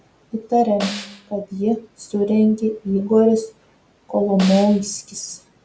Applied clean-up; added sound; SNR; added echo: none; Snare drum; 13 dB; none.